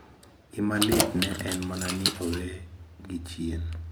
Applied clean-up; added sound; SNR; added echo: none; Keys jangling; 0 dB; none.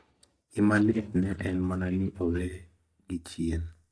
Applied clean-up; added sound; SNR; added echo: neural mask model DeepFilterNet 3.